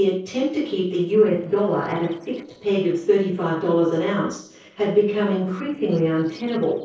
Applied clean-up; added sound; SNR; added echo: neural separator model SepFormer DNS4.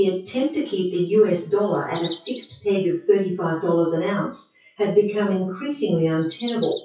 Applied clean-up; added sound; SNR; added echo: classical method WPE with log-MMSE.